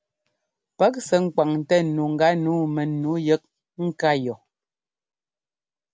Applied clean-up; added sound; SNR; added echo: none; none; none; none.